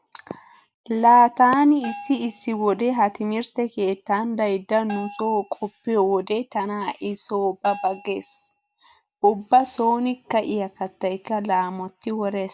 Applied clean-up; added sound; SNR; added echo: none; Bell; 18 dB; none.